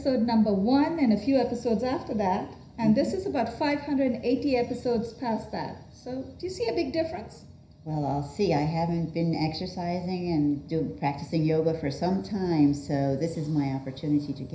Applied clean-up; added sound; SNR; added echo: none; none; none; reverberation time 0.5 s.